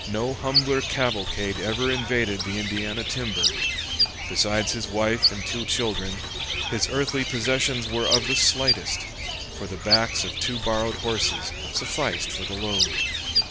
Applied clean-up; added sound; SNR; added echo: none; Bird; 0 dB; none.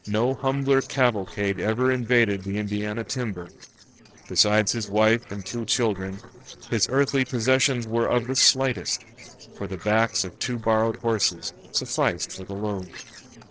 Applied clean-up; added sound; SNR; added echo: neural separator model SepFormer DNS4.